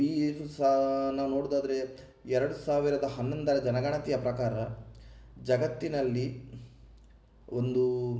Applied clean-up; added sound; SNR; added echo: none; none; none; none.